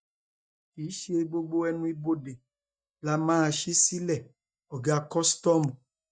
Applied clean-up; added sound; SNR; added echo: neural mask model DeepFilterNet 3.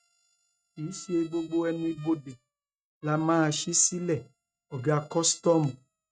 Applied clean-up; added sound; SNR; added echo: neural mask model RNNoise.